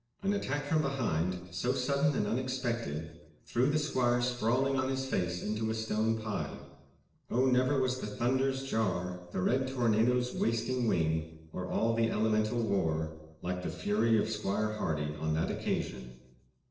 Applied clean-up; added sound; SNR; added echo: neural separator model SepFormer DNS4.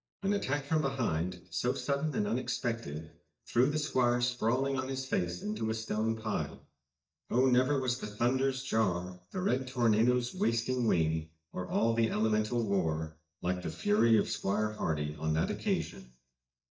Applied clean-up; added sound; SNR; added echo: neural mask model DeepFilterNet 3.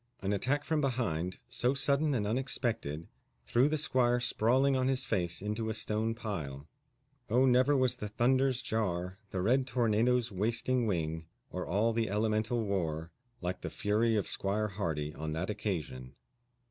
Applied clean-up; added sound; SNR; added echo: none; none; none; none.